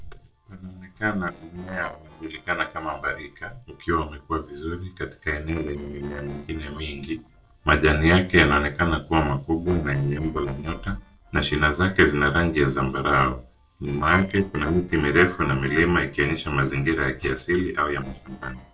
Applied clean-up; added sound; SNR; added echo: neural separator model SepFormer DNS4.